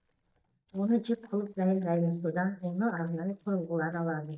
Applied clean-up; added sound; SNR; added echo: neural mask model DeepFilterNet 3.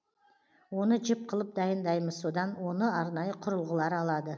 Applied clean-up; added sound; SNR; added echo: none; none; none; none.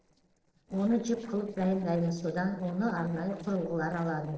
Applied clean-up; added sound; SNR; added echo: neural separator model SepFormer DNS4.